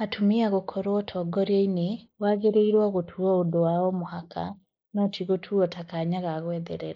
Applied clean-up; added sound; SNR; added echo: neural mask model Resemble Enhance denoiser.